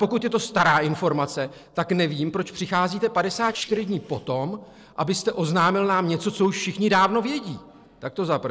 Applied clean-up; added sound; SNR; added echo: neural separator model SepFormer DNS4.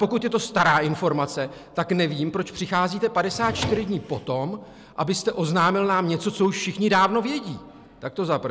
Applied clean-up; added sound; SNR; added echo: none; Drawer open or close; 10 dB; none.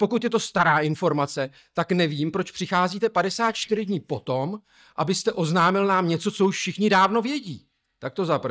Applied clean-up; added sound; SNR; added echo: neural mask model DeepFilterNet 3.